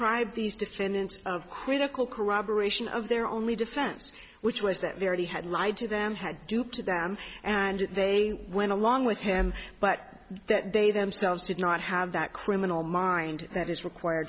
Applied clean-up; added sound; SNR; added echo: none; none; none; none.